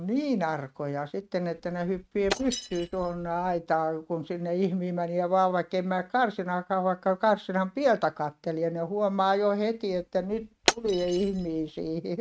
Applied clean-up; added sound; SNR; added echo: neural mask model RNNoise.